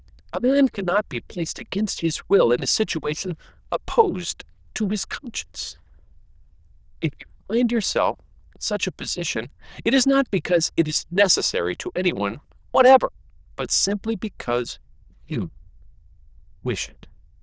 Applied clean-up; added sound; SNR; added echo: neural diffusion model UNIVERSE++.